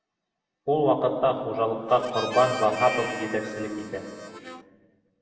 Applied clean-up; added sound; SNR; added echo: none; Harmonica; 10 dB; reverberation time 2.4 s.